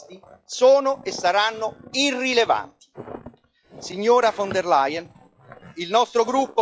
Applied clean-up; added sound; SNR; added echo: classical method log-MMSE.